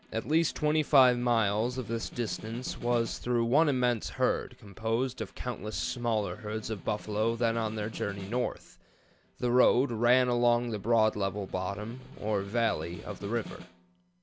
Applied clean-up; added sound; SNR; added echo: none; Snare drum; 20 dB; none.